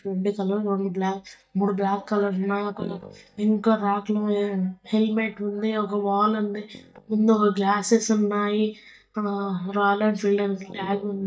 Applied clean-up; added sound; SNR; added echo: neural mask model DeepFilterNet 3.